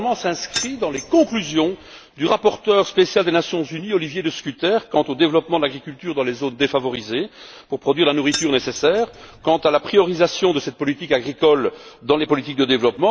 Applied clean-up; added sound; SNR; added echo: none; Keys jangling; 13 dB; none.